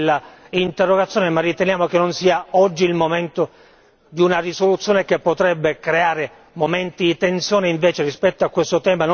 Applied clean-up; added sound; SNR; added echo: none; none; none; none.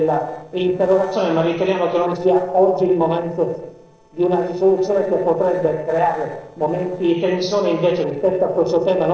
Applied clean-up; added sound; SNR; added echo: neural separator model SepFormer DNS4.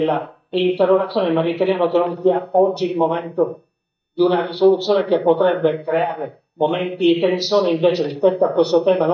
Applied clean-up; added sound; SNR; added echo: neural mask model DeepFilterNet 3.